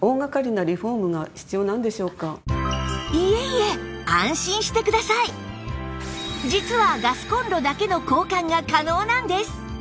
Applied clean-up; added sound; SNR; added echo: none; none; none; none.